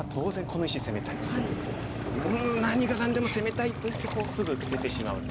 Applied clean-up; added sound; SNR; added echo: none; Waves, surf; 3 dB; none.